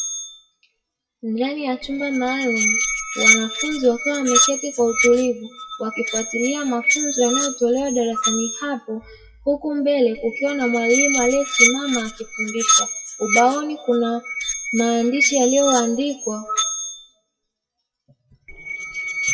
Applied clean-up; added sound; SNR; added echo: classical method WPE with log-MMSE.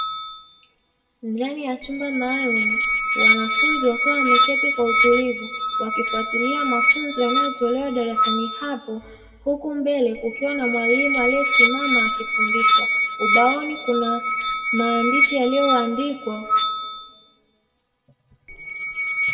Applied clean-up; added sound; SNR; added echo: none; Musical instrument; -4 dB; reverberation time 1.0 s.